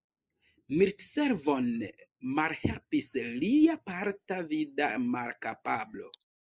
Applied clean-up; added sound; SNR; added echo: neural mask model Resemble Enhance denoiser.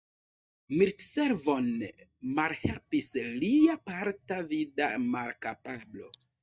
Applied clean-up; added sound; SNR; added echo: neural mask model DeepFilterNet 3.